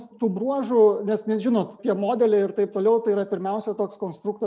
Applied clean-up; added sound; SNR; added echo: none; none; none; none.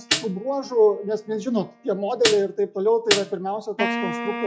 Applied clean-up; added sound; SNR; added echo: classical method log-MMSE.